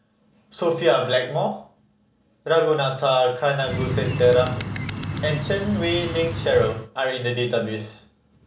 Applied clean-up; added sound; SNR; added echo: none; Bird; 5 dB; reverberation time 0.4 s.